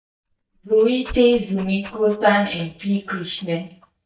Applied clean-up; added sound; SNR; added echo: neural mask model DeepFilterNet 3.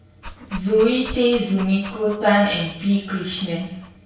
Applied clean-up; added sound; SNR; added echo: none; Dog; 18 dB; reverberation time 0.6 s.